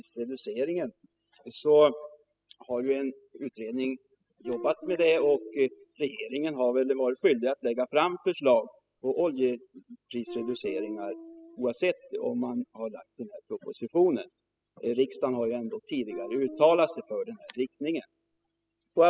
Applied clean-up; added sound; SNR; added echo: classical method spectral subtraction.